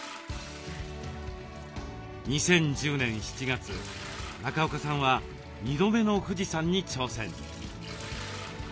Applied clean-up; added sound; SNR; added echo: none; Liquid; 17 dB; none.